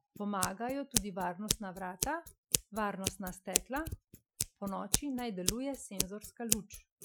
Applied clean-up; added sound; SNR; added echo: classical method Wiener filter.